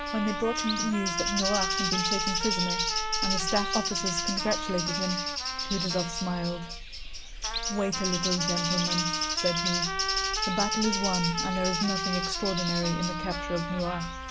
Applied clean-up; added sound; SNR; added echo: none; Bird + Trumpet; 0 dB; none.